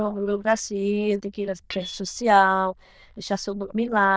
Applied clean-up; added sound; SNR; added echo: neural diffusion model UNIVERSE++.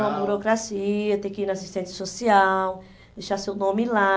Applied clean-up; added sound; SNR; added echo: none; none; none; none.